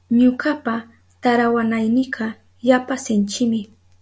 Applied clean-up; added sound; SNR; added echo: none; none; none; none.